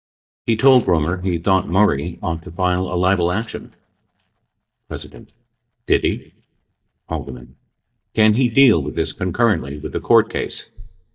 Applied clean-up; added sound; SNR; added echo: neural mask model DeepFilterNet 3.